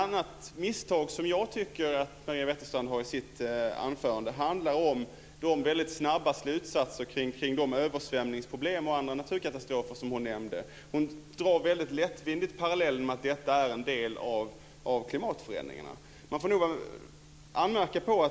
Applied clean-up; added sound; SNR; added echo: none; none; none; none.